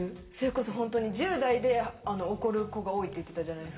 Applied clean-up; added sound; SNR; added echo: none; none; none; reverberation time 1.0 s.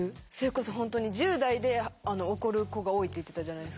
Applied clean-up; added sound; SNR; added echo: none; none; none; none.